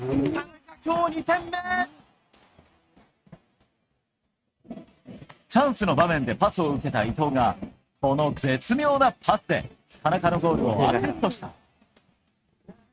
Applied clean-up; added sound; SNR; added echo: neural mask model RNNoise.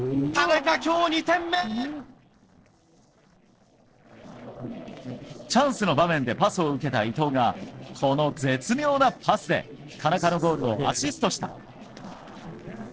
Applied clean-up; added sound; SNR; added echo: neural separator model SepFormer DNS4.